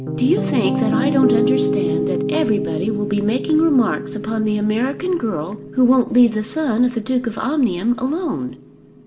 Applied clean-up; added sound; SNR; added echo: none; Piano; 4 dB; reverberation time 1.3 s.